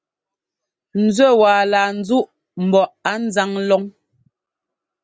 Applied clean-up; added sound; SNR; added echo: none; none; none; none.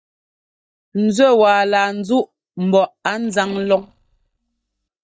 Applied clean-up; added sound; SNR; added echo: neural mask model DeepFilterNet 3.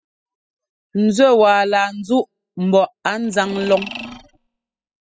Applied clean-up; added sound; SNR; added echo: classical method spectral subtraction.